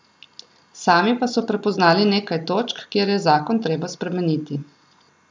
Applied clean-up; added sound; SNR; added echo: none; none; none; none.